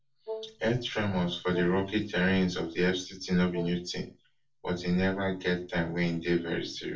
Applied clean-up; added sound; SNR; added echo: none; Wind instrument, woodwind instrument; 11 dB; reverberation time 0.3 s.